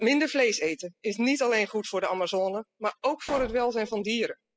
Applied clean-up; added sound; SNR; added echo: classical method spectral subtraction.